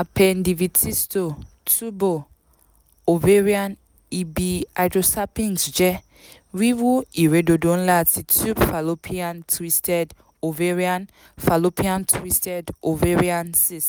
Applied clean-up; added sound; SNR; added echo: none; none; none; none.